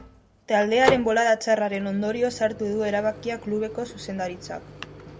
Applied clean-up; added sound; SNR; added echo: none; Microwave oven; 10 dB; none.